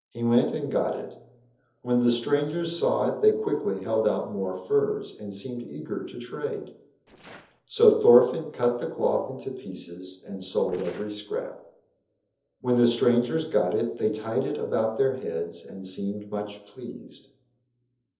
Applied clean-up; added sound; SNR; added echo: neural separator model SepFormer DNS4.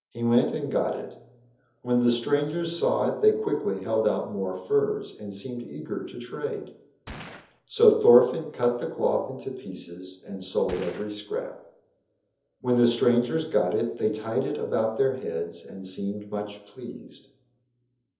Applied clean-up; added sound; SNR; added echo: none; Gunshot, gunfire; 18 dB; reverberation time 0.7 s.